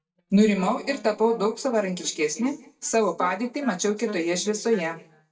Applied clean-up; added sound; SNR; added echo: neural mask model DeepFilterNet 3.